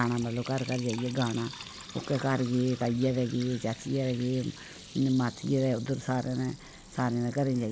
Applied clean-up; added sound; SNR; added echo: none; Liquid; 17 dB; none.